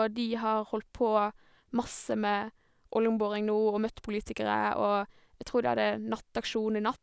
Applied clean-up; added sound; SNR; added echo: none; none; none; none.